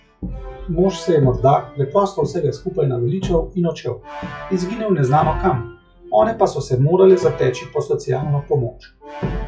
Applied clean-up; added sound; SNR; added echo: classical method log-MMSE.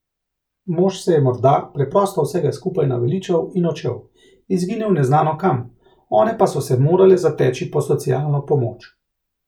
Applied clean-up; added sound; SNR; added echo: none; none; none; none.